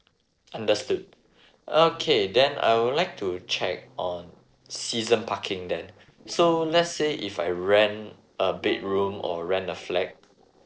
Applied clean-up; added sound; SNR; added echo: neural separator model SepFormer DNS4.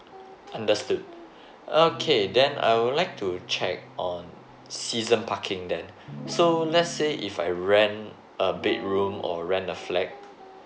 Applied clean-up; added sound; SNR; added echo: none; Guitar; 17 dB; none.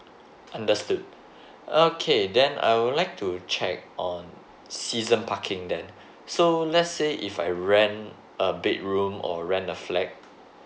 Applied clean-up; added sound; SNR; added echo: none; none; none; none.